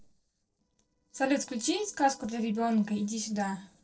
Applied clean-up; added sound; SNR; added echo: neural separator model SepFormer DNS4.